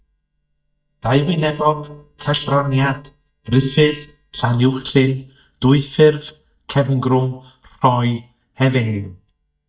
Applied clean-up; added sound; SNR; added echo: neural mask model DeepFilterNet 3.